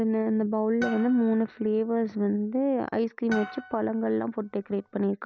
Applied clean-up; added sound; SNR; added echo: none; Harp; 16 dB; none.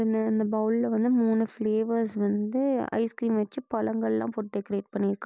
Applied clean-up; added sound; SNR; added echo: none; none; none; none.